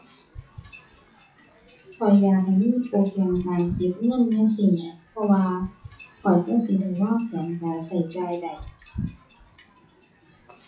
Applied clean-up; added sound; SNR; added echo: classical method WPE with log-MMSE.